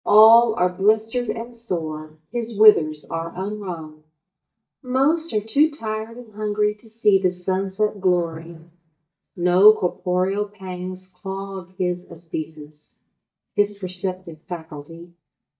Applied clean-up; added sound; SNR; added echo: neural mask model DeepFilterNet 3.